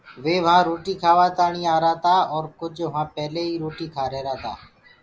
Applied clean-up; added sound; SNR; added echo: none; none; none; none.